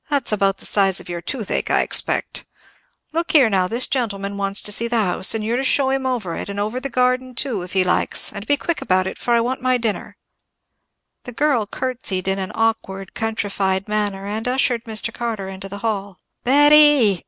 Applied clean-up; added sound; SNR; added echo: none; none; none; none.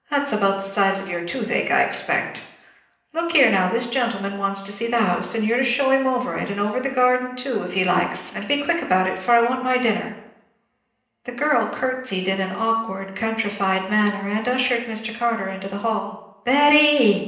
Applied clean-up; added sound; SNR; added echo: none; none; none; reverberation time 0.8 s.